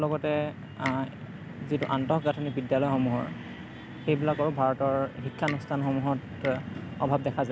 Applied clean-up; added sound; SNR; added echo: none; Tick; 16 dB; none.